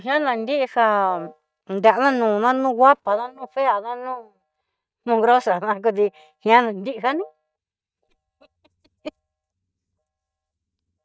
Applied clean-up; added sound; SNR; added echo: neural mask model DeepFilterNet 3.